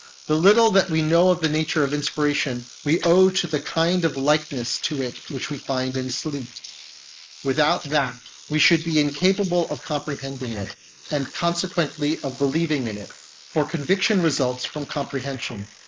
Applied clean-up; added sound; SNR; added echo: neural mask model Resemble Enhance denoiser.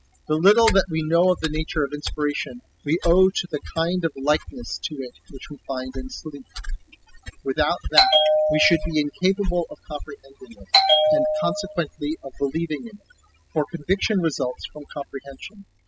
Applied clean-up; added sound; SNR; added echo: classical method spectral subtraction.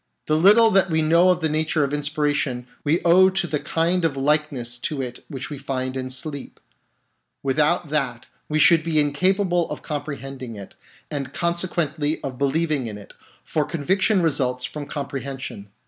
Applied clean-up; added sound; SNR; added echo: none; none; none; none.